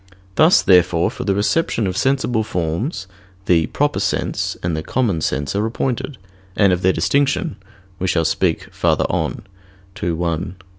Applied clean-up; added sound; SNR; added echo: none; none; none; none.